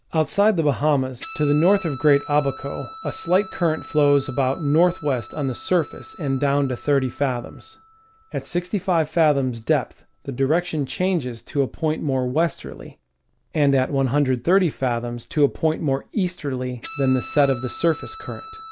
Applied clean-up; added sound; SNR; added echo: none; Guitar; 16 dB; none.